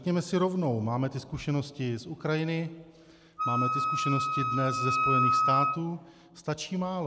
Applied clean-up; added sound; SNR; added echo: none; Wind instrument, woodwind instrument; -3 dB; none.